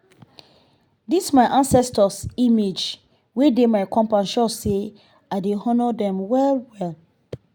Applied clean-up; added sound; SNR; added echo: none; none; none; none.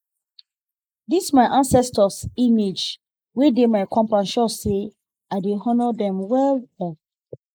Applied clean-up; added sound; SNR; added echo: neural mask model Resemble Enhance denoiser.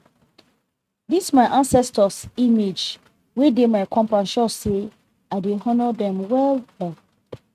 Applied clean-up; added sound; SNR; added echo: neural mask model RNNoise.